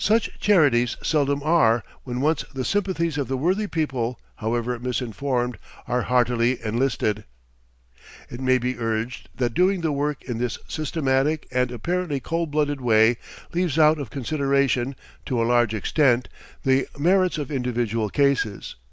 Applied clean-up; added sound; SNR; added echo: none; none; none; none.